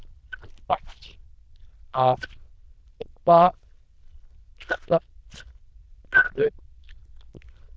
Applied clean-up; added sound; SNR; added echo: neural diffusion model UNIVERSE++.